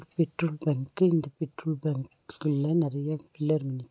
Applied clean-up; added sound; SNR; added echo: none; none; none; none.